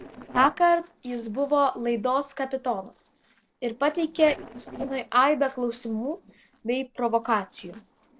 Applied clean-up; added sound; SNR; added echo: neural separator model SepFormer DNS4.